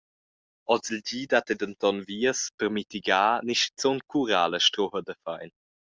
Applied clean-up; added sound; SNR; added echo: none; none; none; none.